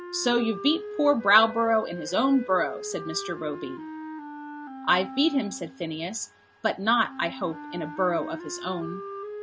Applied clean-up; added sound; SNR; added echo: none; Wind instrument, woodwind instrument; 12 dB; none.